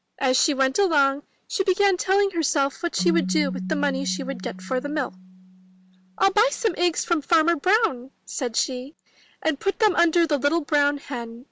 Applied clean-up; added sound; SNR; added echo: none; Keyboard (musical); 14 dB; none.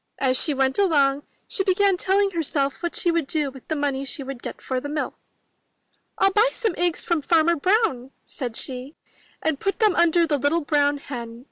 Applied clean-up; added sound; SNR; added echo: none; none; none; none.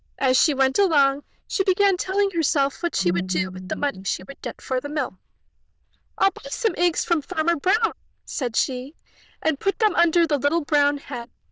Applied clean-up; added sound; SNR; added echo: neural diffusion model UNIVERSE++.